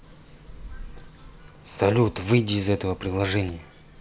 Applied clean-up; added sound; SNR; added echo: none; Car passing by; 18 dB; none.